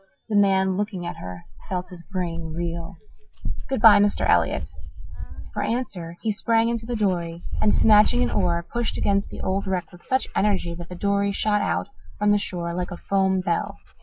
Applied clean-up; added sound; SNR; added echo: classical method log-MMSE.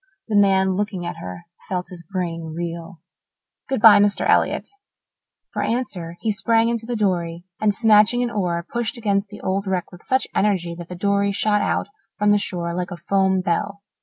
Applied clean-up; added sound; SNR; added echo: none; none; none; none.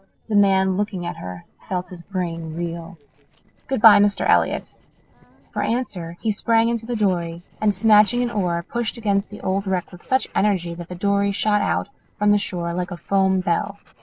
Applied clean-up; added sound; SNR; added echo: neural separator model SepFormer DNS4.